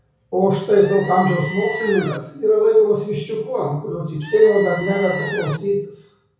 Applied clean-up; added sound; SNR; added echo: none; Squeak; 11 dB; reverberation time 0.6 s.